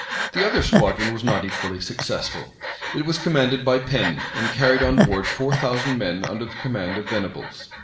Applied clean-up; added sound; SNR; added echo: none; Breathing; 2 dB; reverberation time 0.9 s.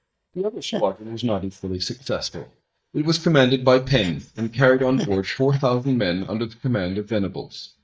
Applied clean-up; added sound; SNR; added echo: neural mask model DeepFilterNet 3.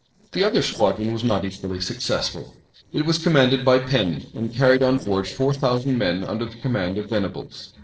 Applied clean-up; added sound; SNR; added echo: neural separator model SepFormer DNS4.